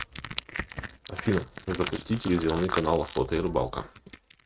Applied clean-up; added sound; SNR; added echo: neural mask model RNNoise.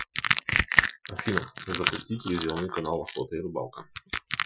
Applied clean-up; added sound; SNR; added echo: classical method Wiener filter.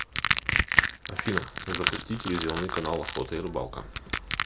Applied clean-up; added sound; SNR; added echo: none; Crushing; -3 dB; none.